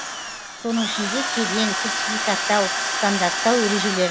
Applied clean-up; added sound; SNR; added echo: none; Drill; 1 dB; none.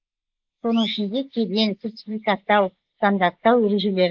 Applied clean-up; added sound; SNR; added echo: neural mask model Resemble Enhance denoiser.